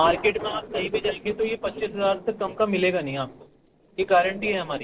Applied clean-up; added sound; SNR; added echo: neural separator model SepFormer DNS4.